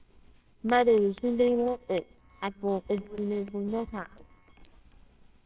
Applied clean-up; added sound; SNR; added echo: neural separator model SepFormer WHAMR!.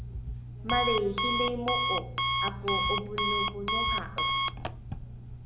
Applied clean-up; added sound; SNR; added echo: none; Alarm; -5 dB; reverberation time 0.9 s.